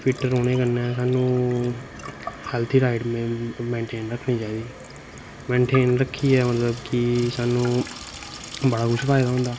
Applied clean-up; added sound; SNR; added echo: none; Sink (filling or washing) / Water tap, faucet; 15 dB; none.